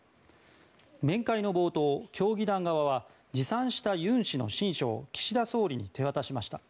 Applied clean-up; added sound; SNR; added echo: none; none; none; none.